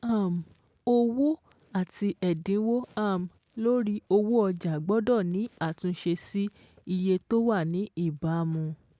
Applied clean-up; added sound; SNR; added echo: none; none; none; none.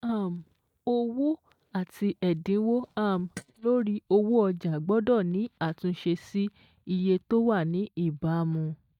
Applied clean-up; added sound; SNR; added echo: neural mask model DeepFilterNet 3.